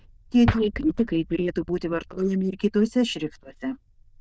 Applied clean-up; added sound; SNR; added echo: neural diffusion model UNIVERSE++.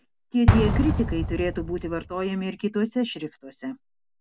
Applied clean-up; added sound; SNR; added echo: none; Explosion; 1 dB; none.